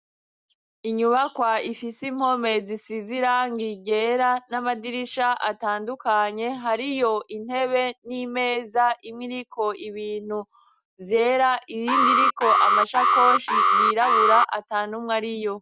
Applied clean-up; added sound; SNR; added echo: none; Alarm; -4 dB; none.